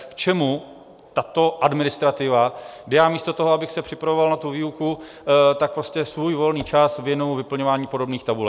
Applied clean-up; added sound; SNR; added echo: none; none; none; none.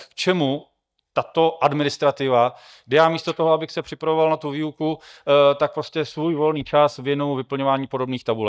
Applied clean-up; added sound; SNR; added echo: neural mask model DeepFilterNet 3.